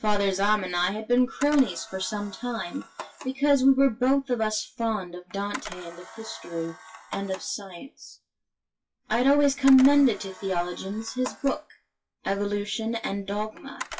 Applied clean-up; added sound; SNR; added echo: classical method WPE with log-MMSE.